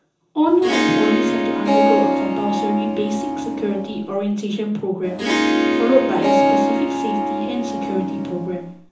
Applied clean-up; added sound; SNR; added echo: none; Harp; -3 dB; reverberation time 0.7 s.